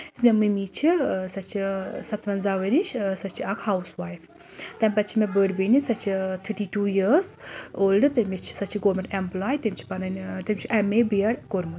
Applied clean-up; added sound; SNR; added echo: none; none; none; none.